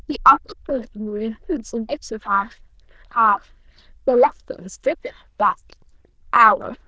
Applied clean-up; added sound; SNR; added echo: neural diffusion model UNIVERSE++.